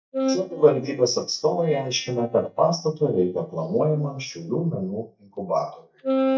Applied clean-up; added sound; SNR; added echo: neural mask model DeepFilterNet 3.